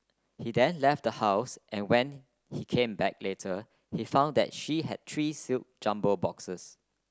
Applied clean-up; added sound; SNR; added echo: none; none; none; none.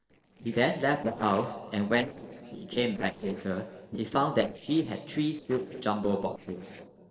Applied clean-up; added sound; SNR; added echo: neural separator model SepFormer DNS4.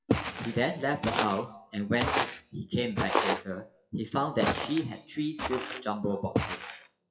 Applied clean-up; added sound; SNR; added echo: classical method WPE with log-MMSE.